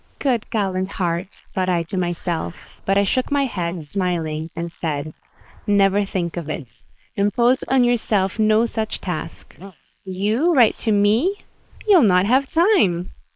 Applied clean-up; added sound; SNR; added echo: neural mask model Resemble Enhance denoiser.